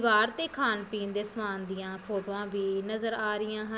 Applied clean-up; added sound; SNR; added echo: none; none; none; none.